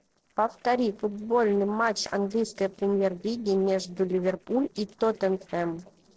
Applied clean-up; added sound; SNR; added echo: neural separator model SepFormer DNS4.